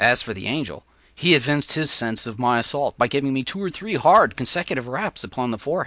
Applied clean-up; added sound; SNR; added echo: none; none; none; none.